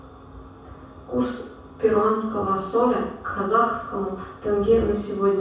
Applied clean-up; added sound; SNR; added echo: none; none; none; reverberation time 0.7 s.